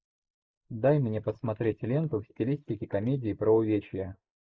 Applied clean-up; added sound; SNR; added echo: neural mask model Resemble Enhance denoiser.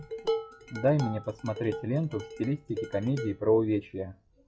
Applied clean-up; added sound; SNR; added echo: classical method log-MMSE.